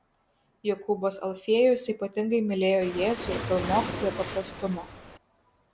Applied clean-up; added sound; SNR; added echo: none; Waves, surf; 7 dB; none.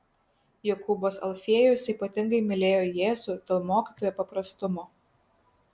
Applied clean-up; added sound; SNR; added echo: none; none; none; none.